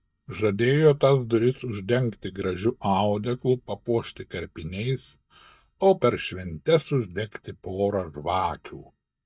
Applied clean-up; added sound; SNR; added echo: neural mask model DeepFilterNet 3.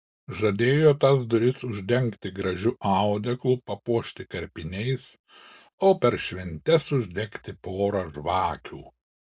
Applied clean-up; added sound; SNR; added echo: none; none; none; none.